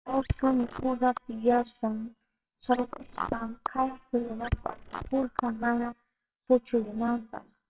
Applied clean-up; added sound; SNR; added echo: neural separator model SepFormer WHAMR!.